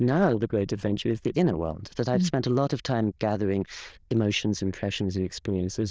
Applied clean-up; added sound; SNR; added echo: neural diffusion model UNIVERSE++.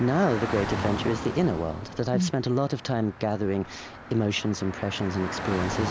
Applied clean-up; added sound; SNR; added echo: none; Traffic noise, roadway noise / Car; 8 dB; none.